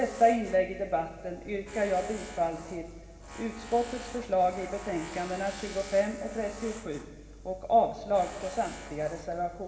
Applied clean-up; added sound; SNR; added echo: none; Tools; 15 dB; reverberation time 2.0 s.